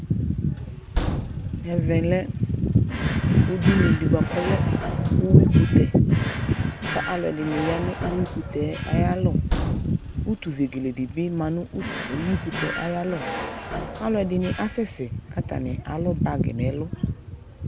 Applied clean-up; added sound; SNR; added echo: none; Train + Drawer open or close; 10 dB; none.